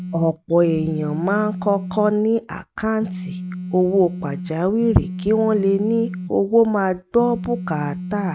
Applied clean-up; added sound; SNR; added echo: none; Telephone; 10 dB; none.